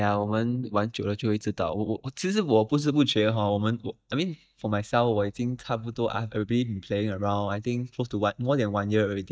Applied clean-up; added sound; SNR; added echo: neural mask model DeepFilterNet 3.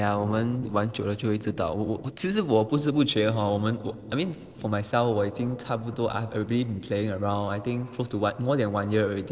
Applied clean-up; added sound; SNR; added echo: neural separator model SepFormer DNS4.